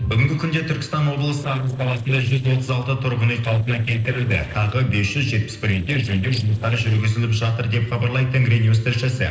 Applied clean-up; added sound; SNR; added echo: neural separator model SepFormer DNS4.